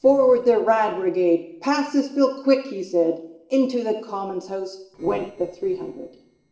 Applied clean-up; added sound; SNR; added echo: neural separator model SepFormer DNS4.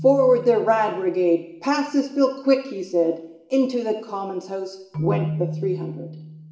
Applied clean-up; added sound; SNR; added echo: none; Keyboard (musical); 12 dB; reverberation time 0.8 s.